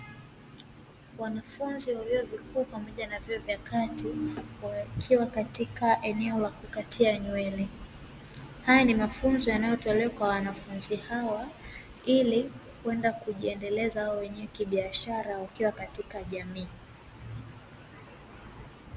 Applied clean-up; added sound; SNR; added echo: none; none; none; none.